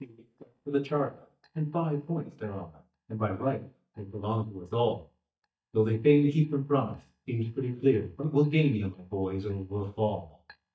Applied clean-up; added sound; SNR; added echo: neural mask model DeepFilterNet 3.